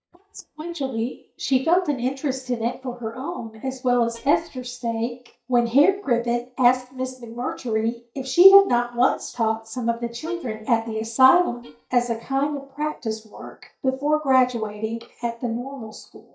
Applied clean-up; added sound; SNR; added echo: neural mask model DeepFilterNet 3.